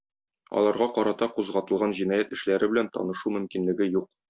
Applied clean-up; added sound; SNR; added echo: none; none; none; none.